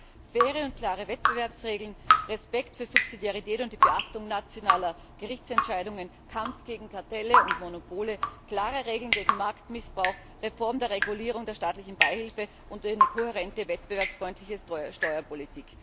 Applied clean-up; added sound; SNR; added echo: none; Drip; -2 dB; none.